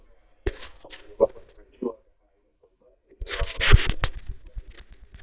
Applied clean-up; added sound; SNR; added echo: neural mask model DeepFilterNet 3.